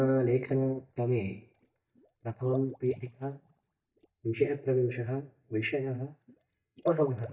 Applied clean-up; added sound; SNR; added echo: neural mask model DeepFilterNet 3.